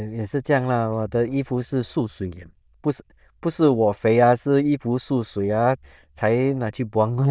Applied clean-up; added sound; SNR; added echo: neural diffusion model UNIVERSE++.